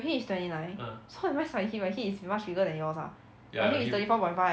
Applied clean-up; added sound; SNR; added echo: none; none; none; none.